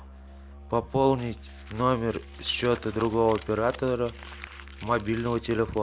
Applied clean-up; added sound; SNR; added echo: none; Crumpling, crinkling + Musical instrument; 15 dB; none.